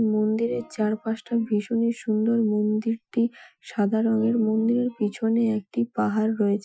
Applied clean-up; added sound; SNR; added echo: classical method Wiener filter.